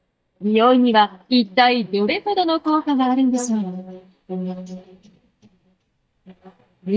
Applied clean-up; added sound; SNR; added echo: neural mask model DeepFilterNet 3.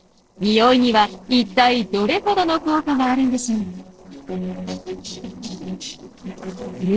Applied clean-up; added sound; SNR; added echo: neural separator model SepFormer DNS4.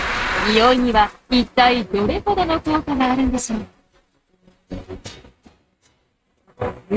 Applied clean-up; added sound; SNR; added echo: neural mask model RNNoise.